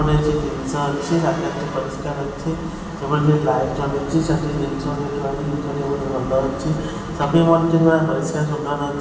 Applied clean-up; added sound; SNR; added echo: none; none; none; reverberation time 1.3 s.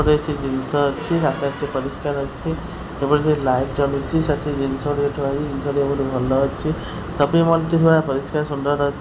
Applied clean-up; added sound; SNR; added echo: none; none; none; none.